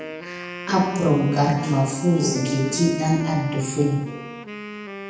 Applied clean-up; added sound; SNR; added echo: none; Wind instrument, woodwind instrument; 11 dB; reverberation time 0.9 s.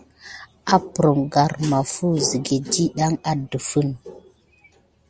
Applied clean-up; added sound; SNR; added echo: none; none; none; none.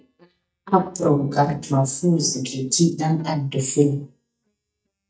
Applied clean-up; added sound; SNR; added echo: neural mask model DeepFilterNet 3.